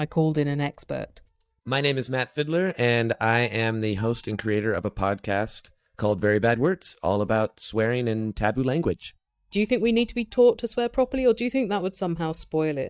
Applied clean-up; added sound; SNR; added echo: neural mask model DeepFilterNet 3.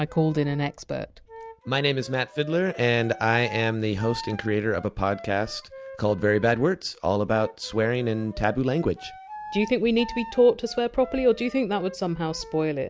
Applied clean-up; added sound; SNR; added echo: none; Wind instrument, woodwind instrument; 17 dB; none.